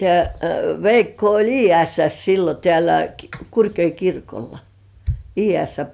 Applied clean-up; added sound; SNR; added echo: none; none; none; none.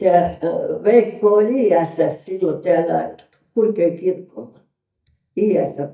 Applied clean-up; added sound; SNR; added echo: neural mask model DeepFilterNet 3.